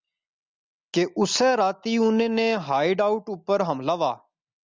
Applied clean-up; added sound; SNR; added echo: none; none; none; none.